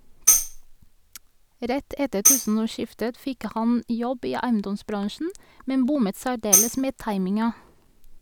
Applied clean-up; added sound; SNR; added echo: none; Tambourine; -2 dB; none.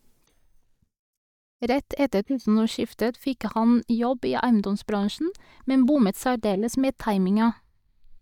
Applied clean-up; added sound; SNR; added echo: neural mask model DeepFilterNet 3.